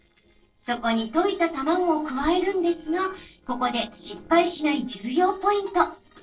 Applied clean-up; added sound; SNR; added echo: neural separator model SepFormer DNS4.